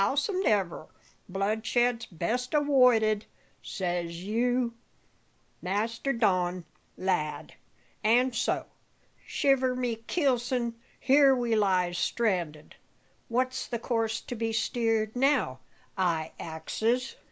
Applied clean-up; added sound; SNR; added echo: none; none; none; none.